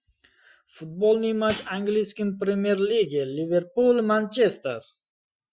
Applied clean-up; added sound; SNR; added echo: classical method Wiener filter.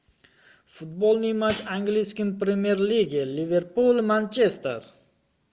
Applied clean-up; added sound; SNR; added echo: none; Hi-hat; 6 dB; none.